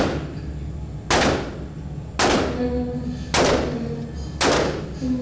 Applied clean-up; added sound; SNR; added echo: none; Gunshot, gunfire; -4 dB; reverberation time 1.2 s.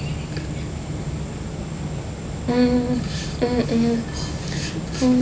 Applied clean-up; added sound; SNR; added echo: none; none; none; none.